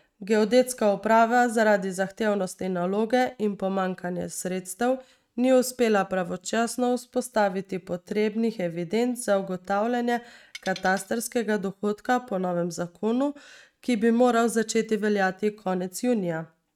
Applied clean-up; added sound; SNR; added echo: neural mask model RNNoise.